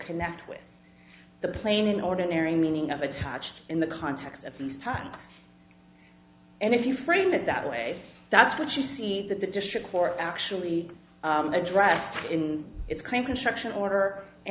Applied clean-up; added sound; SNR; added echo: none; none; none; none.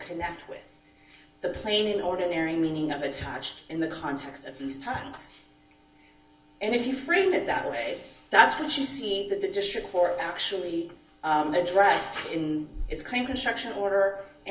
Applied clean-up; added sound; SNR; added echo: none; none; none; reverberation time 0.2 s.